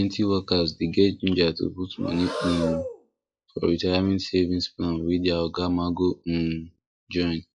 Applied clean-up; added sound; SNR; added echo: classical method log-MMSE.